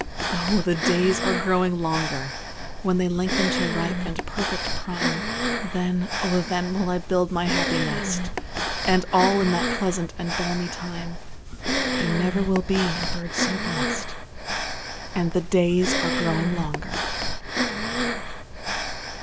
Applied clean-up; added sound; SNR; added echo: none; Breathing; 2 dB; none.